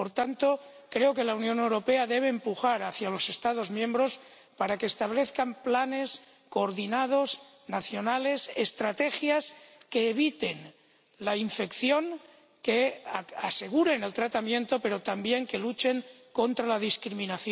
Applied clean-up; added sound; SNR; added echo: none; none; none; none.